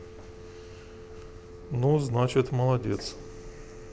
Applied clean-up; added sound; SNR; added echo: none; Telephone; 18 dB; none.